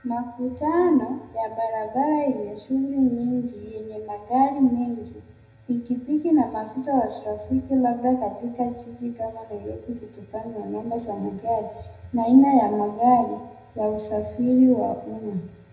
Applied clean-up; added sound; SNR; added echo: none; none; none; reverberation time 0.7 s.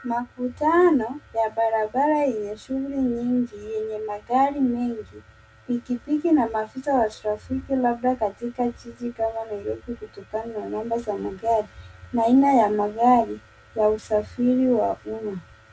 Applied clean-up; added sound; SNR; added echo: none; none; none; none.